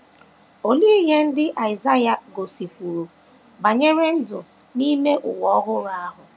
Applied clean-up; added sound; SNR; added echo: none; none; none; none.